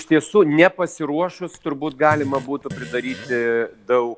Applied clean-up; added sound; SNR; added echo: none; Fart; 15 dB; none.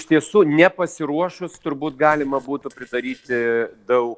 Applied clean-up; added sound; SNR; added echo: neural separator model SepFormer DNS4.